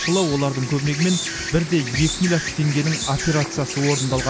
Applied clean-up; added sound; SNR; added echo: none; Insect; 7 dB; none.